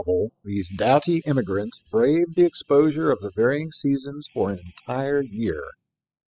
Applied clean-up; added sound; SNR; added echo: classical method spectral subtraction.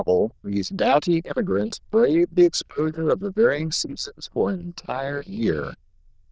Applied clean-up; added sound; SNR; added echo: neural diffusion model UNIVERSE++.